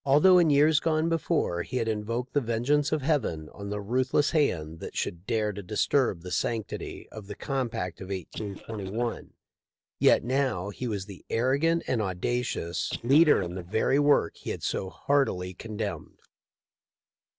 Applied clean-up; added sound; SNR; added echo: neural separator model SepFormer DNS4.